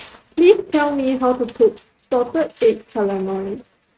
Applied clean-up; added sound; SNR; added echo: neural mask model RNNoise.